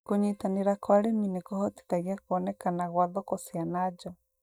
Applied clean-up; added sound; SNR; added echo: neural mask model DeepFilterNet 3.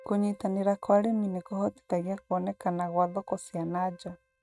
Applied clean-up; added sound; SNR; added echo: neural mask model RNNoise.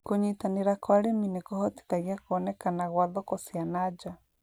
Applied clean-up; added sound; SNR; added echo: none; none; none; none.